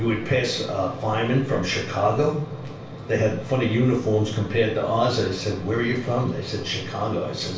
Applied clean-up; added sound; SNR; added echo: none; none; none; reverberation time 0.4 s.